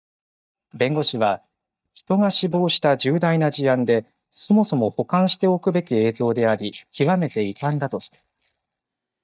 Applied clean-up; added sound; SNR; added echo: neural mask model DeepFilterNet 3.